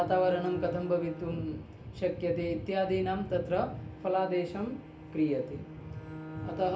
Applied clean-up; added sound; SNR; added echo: none; Bowed string instrument; 15 dB; reverberation time 0.3 s.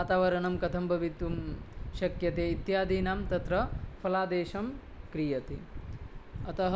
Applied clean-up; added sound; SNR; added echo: none; none; none; none.